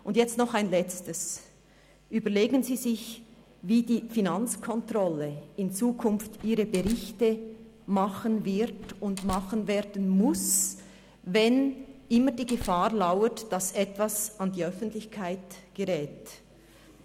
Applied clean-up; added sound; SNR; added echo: none; Slam; 18 dB; none.